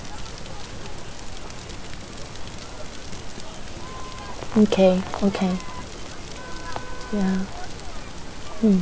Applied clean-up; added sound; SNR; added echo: none; Crackle + Wind instrument, woodwind instrument; 16 dB; none.